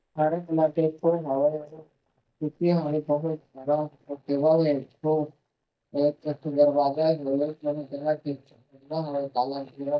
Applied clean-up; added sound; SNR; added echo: neural mask model DeepFilterNet 3.